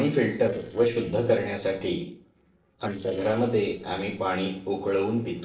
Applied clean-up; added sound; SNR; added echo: neural separator model SepFormer DNS4.